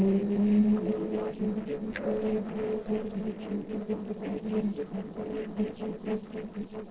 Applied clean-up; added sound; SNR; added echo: neural separator model SepFormer DNS4.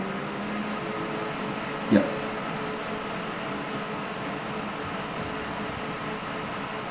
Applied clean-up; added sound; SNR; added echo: none; Domestic sounds, home sounds; -1 dB; reverberation time 0.7 s.